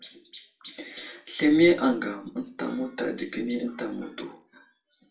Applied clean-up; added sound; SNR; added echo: none; none; none; reverberation time 0.3 s.